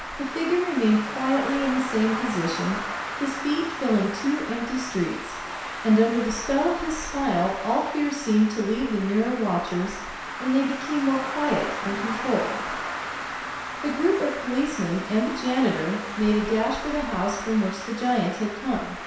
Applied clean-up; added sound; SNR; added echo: none; Traffic noise, roadway noise; 8 dB; reverberation time 0.7 s.